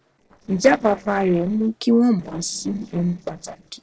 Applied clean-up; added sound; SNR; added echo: neural separator model SepFormer DNS4.